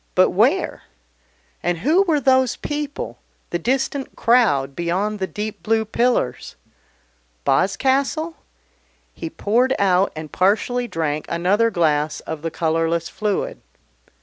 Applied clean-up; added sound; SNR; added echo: none; none; none; none.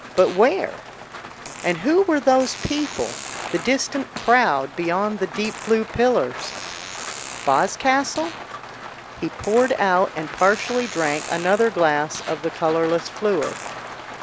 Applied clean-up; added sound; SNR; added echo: none; Fart + Rain; 12 dB; none.